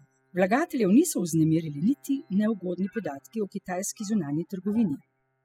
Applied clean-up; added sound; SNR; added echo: classical method spectral subtraction.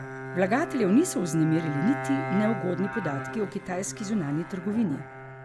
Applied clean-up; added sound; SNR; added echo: none; Bowed string instrument; 9 dB; none.